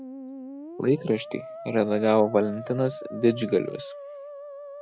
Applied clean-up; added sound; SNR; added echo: none; Musical instrument; 13 dB; none.